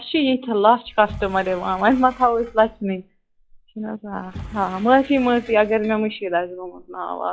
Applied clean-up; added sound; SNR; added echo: classical method log-MMSE.